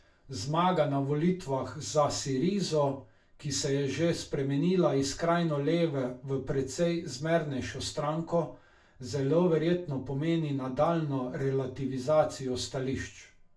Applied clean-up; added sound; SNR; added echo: none; none; none; reverberation time 0.3 s.